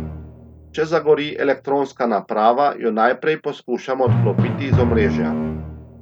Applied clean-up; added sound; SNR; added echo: none; Drum; 4 dB; none.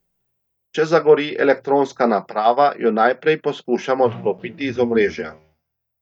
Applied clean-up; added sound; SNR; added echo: neural mask model DeepFilterNet 3.